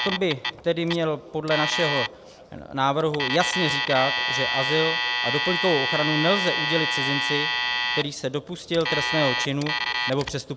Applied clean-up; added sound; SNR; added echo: none; Alarm; 1 dB; none.